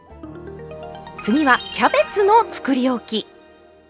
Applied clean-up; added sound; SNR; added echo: none; none; none; none.